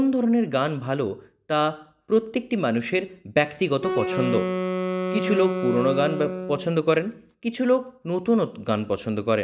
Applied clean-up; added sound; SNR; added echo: none; Wind instrument, woodwind instrument; 4 dB; none.